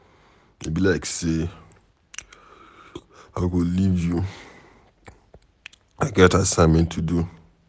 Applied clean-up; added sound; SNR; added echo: none; none; none; none.